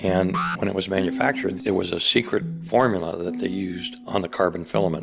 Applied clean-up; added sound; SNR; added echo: none; Alarm; 10 dB; none.